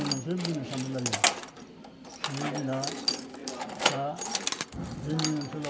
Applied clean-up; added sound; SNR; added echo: none; Keys jangling; -2 dB; reverberation time 2.1 s.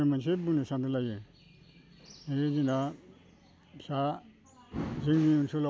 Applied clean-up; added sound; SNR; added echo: none; none; none; none.